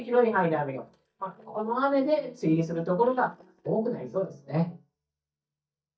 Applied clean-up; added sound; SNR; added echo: neural mask model DeepFilterNet 3.